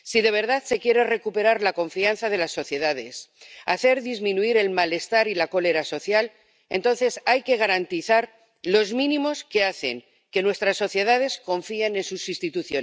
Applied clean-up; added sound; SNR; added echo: none; none; none; none.